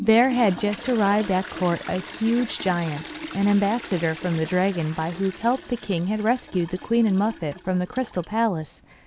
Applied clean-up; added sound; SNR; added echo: none; Toilet flush; 15 dB; none.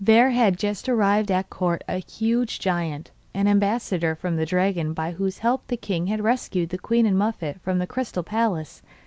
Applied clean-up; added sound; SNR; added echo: none; none; none; none.